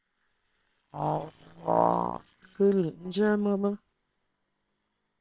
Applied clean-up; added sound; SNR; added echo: neural separator model SepFormer WHAMR!.